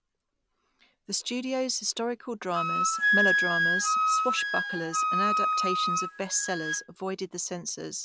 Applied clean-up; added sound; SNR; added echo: none; Wind instrument, woodwind instrument; -3 dB; none.